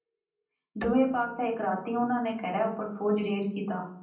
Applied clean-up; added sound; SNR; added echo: none; Bowed string instrument; 19 dB; reverberation time 0.6 s.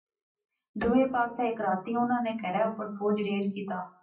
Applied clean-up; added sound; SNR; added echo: classical method WPE with log-MMSE.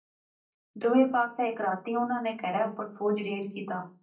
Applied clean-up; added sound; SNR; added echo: neural mask model DeepFilterNet 3.